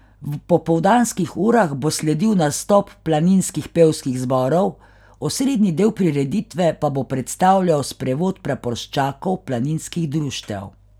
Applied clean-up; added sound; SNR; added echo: none; none; none; none.